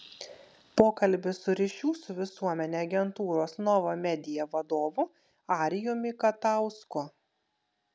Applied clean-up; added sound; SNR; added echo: none; none; none; none.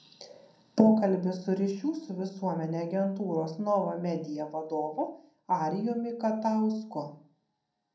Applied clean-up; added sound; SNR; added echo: none; none; none; reverberation time 0.5 s.